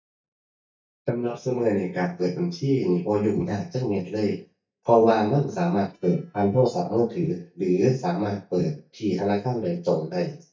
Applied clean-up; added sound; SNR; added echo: neural mask model DeepFilterNet 3.